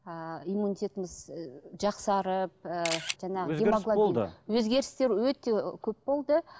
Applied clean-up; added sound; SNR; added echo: none; Camera; 4 dB; none.